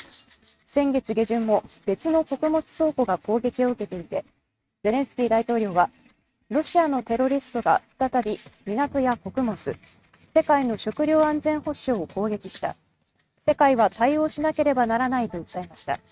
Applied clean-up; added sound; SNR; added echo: neural mask model RNNoise.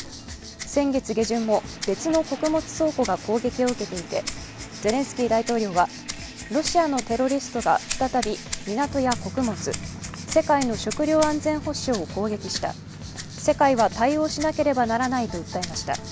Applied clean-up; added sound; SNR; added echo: none; Rattle (instrument); 13 dB; none.